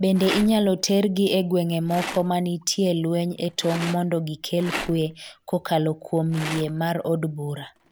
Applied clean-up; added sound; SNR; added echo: none; Rattle; 14 dB; none.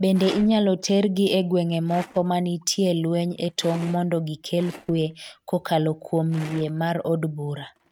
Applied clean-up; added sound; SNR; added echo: neural mask model RNNoise.